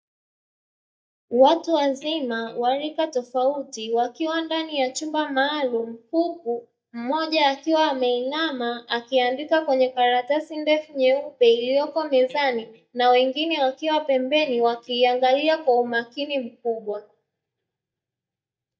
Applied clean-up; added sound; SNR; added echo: neural mask model DeepFilterNet 3.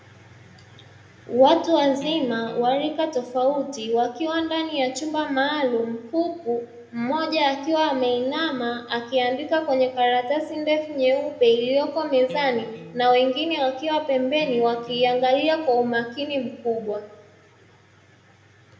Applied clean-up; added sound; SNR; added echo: none; Electric guitar; 19 dB; reverberation time 0.7 s.